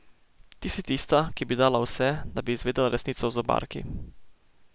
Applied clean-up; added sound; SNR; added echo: none; none; none; none.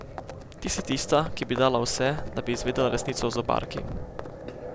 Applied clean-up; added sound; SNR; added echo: none; Livestock, farm animals, working animals; 10 dB; none.